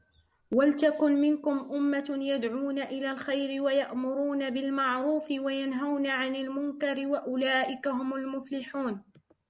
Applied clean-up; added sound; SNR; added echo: none; none; none; none.